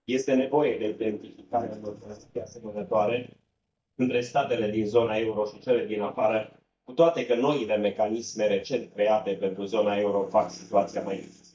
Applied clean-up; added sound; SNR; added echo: neural mask model DeepFilterNet 3.